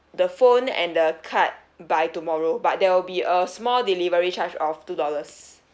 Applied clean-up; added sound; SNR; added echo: none; none; none; none.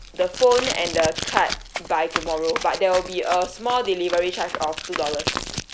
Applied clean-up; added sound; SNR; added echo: none; Run + Packing tape, duct tape; 7 dB; none.